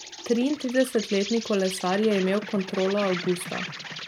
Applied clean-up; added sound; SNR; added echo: none; Insect; 11 dB; none.